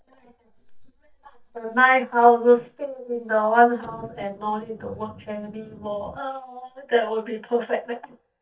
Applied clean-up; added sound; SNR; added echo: neural mask model DeepFilterNet 3.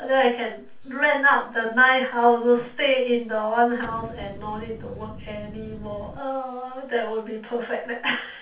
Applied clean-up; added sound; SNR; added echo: none; Explosion; 16 dB; reverberation time 0.3 s.